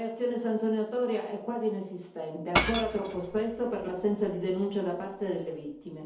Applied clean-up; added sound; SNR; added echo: none; Shatter / Crushing; 4 dB; reverberation time 2.2 s.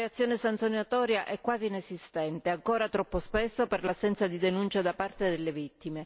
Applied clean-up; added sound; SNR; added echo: none; none; none; none.